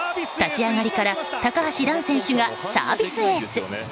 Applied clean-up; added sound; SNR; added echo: none; none; none; none.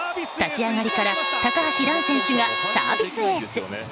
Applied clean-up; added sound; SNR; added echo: none; Trumpet; 2 dB; none.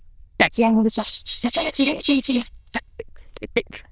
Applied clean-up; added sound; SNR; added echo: neural diffusion model UNIVERSE++.